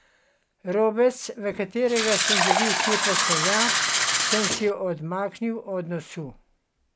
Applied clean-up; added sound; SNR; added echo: none; Fill (with liquid); -4 dB; none.